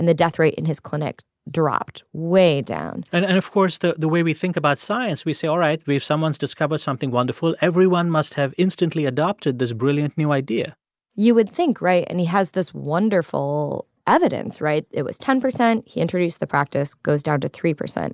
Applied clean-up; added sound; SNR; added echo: none; none; none; none.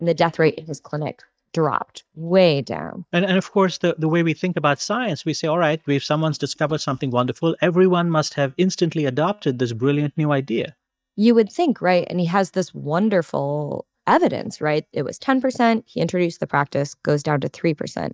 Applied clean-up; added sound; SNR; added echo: neural mask model DeepFilterNet 3.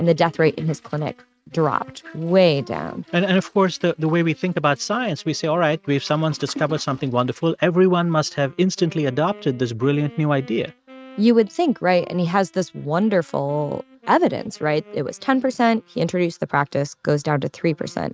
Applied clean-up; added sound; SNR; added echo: neural mask model RNNoise.